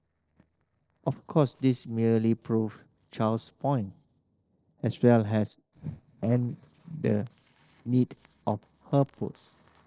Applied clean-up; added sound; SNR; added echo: neural separator model SepFormer DNS4.